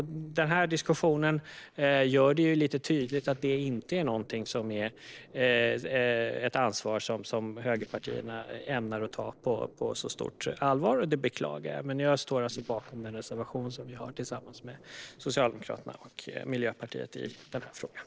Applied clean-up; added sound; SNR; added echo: neural separator model SepFormer DNS4.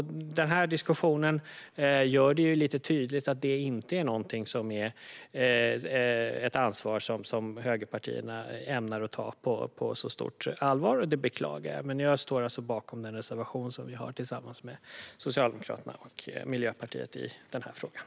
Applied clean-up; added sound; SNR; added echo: none; none; none; none.